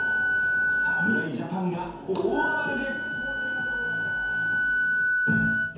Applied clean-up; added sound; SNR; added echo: none; Wind instrument, woodwind instrument; -5 dB; reverberation time 0.9 s.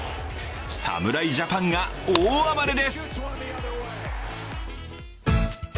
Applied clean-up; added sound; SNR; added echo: none; none; none; none.